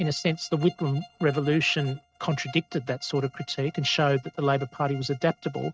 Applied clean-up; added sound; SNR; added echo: neural mask model RNNoise.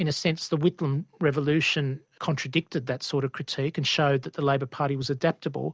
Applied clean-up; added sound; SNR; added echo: none; none; none; none.